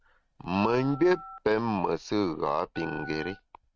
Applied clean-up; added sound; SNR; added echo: neural mask model RNNoise.